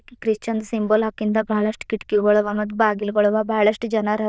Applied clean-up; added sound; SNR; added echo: neural diffusion model UNIVERSE++.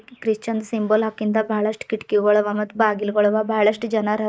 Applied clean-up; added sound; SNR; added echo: neural mask model Resemble Enhance denoiser.